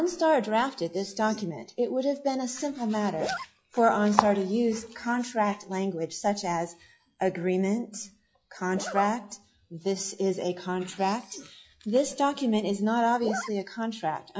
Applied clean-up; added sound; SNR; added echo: classical method log-MMSE.